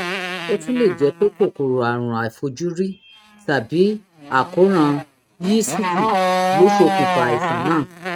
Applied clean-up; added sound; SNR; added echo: neural mask model RNNoise.